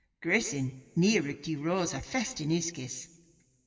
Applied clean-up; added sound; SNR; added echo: none; none; none; reverberation time 0.9 s.